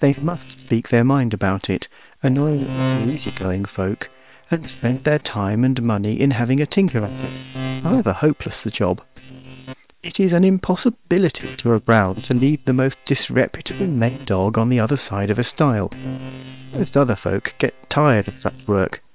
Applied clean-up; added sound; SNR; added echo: neural separator model SepFormer WHAM!.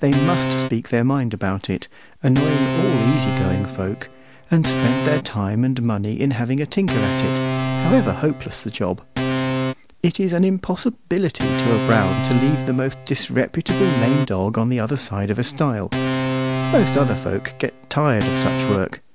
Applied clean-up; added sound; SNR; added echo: none; Organ; 4 dB; none.